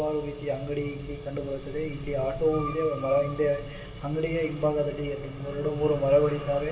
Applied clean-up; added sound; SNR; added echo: none; Meow; 17 dB; reverberation time 1.7 s.